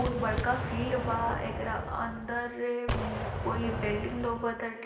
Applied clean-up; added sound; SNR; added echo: none; Gunshot, gunfire; 2 dB; reverberation time 1.1 s.